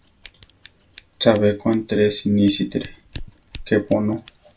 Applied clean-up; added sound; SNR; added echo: none; Scissors; 16 dB; reverberation time 0.2 s.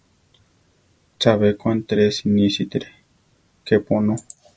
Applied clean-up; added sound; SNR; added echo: none; none; none; none.